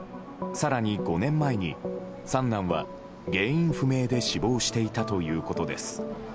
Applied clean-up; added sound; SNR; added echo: none; none; none; none.